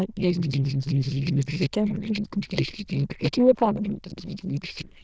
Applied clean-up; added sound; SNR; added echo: neural diffusion model UNIVERSE++.